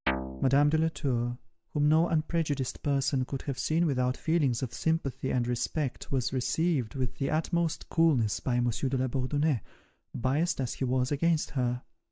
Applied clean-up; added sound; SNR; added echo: none; Guitar; 7 dB; none.